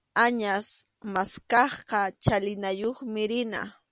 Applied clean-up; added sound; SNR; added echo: none; none; none; none.